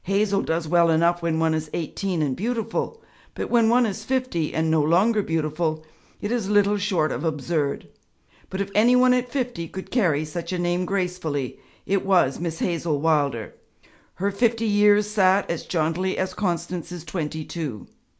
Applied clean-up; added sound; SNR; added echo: none; none; none; none.